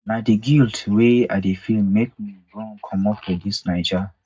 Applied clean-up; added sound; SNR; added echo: neural mask model DeepFilterNet 3.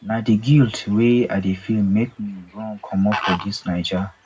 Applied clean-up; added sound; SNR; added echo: none; Fowl; 14 dB; reverberation time 0.4 s.